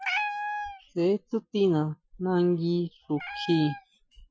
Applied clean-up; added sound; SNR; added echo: classical method Wiener filter.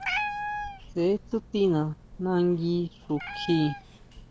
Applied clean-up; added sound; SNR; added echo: none; Meow; 9 dB; none.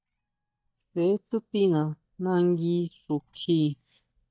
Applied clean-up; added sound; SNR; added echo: neural mask model DeepFilterNet 3.